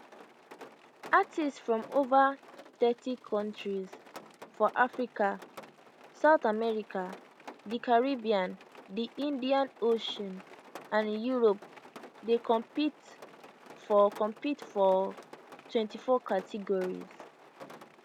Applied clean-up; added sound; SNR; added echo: none; Rain; 20 dB; none.